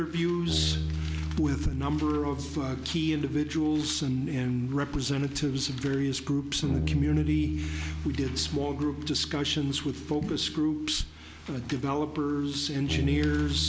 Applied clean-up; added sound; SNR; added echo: none; Bass guitar; 6 dB; none.